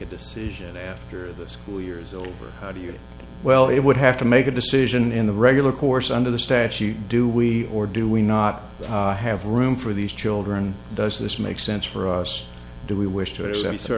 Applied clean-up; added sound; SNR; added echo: none; none; none; none.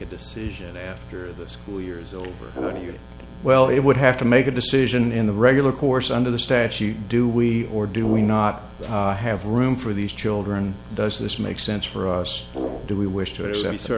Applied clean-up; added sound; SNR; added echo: none; Brass instrument; 12 dB; none.